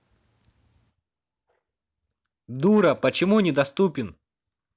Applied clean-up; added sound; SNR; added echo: none; none; none; none.